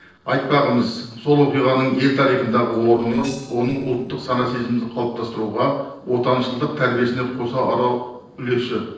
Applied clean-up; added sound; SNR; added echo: neural separator model SepFormer DNS4.